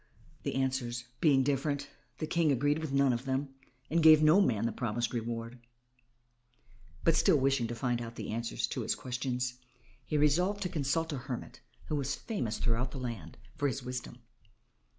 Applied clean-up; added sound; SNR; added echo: none; none; none; none.